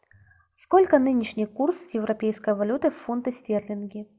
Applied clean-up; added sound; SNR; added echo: none; none; none; none.